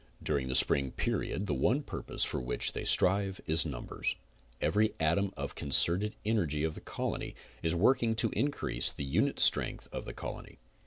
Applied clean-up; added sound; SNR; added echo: none; none; none; none.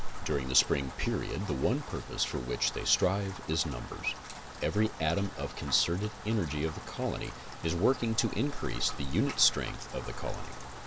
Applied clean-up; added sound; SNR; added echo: none; Rain; 7 dB; none.